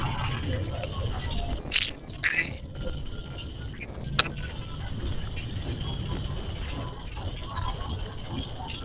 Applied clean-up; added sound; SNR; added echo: neural separator model SepFormer DNS4.